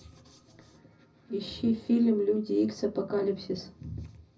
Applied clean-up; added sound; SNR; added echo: none; none; none; reverberation time 0.4 s.